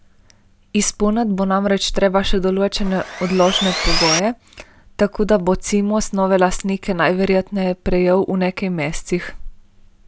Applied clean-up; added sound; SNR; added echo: none; Sawing; 4 dB; none.